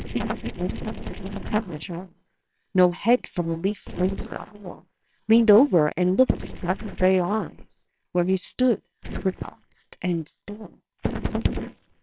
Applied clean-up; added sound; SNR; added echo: neural separator model SepFormer WHAMR!.